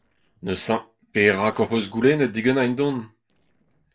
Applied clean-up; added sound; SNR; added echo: neural separator model SepFormer DNS4.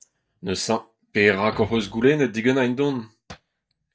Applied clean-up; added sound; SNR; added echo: neural mask model DeepFilterNet 3.